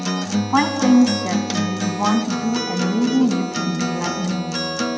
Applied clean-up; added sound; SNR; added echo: none; Acoustic guitar; 3 dB; reverberation time 2.9 s.